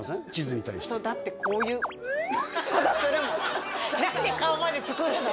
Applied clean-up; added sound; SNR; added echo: none; none; none; none.